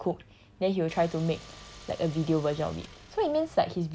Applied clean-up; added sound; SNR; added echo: none; Car; 19 dB; none.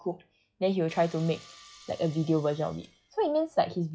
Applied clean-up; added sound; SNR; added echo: classical method log-MMSE.